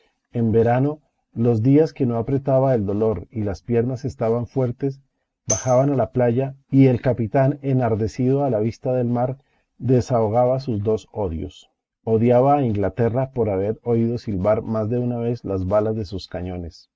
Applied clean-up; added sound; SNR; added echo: neural mask model RNNoise.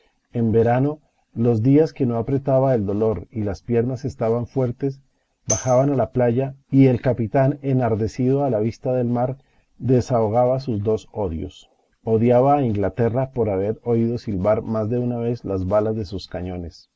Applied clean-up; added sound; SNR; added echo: none; Tambourine; 12 dB; none.